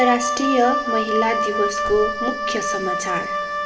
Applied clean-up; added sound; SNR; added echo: none; Wind instrument, woodwind instrument; 1 dB; reverberation time 2.8 s.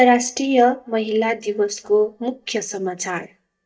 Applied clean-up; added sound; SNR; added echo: neural mask model DeepFilterNet 3.